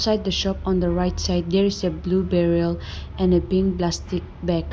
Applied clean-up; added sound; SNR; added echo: none; none; none; none.